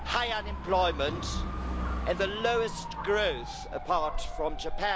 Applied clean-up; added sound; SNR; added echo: none; Motorcycle / Dog; 3 dB; none.